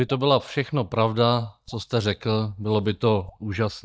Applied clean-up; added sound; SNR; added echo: neural mask model DeepFilterNet 3.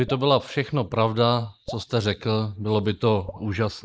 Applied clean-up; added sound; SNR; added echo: neural mask model Resemble Enhance denoiser.